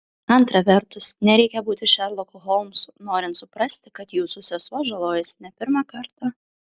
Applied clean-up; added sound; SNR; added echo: none; none; none; none.